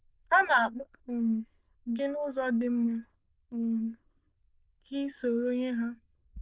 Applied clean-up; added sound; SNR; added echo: neural diffusion model UNIVERSE++.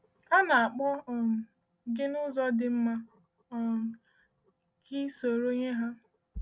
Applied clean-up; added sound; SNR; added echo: none; none; none; none.